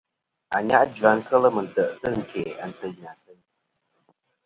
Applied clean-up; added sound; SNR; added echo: none; none; none; none.